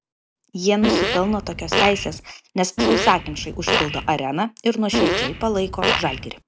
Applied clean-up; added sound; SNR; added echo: none; Fart; 0 dB; none.